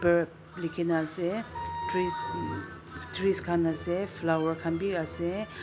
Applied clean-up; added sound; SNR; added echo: none; Wind instrument, woodwind instrument; 6 dB; none.